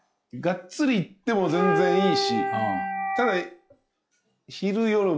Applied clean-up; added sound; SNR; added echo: classical method log-MMSE.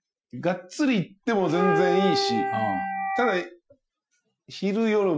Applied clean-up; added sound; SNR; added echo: classical method Wiener filter.